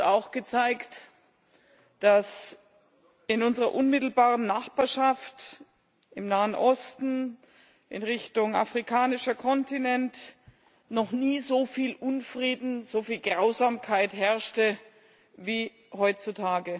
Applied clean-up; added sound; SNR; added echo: none; none; none; none.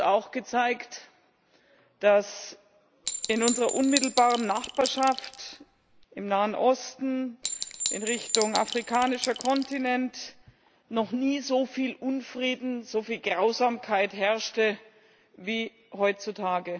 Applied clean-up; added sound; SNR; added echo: none; Chink, clink; 6 dB; none.